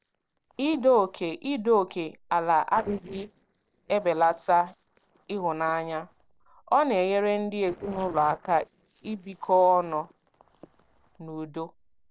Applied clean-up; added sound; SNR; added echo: neural separator model SepFormer DNS4.